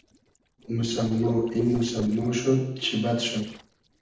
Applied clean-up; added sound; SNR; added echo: neural separator model SepFormer DNS4.